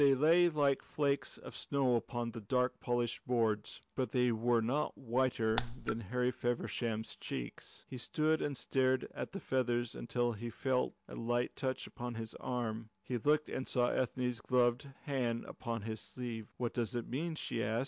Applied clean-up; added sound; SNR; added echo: none; Raindrop; -4 dB; none.